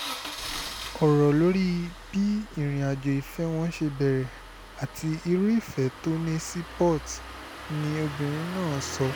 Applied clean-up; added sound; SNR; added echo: none; Engine starting; 12 dB; none.